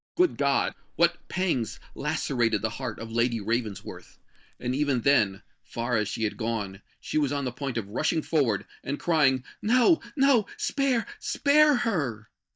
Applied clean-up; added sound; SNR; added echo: neural mask model DeepFilterNet 3.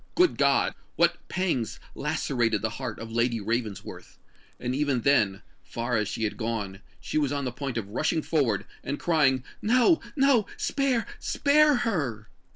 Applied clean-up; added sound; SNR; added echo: none; Crackle; 16 dB; none.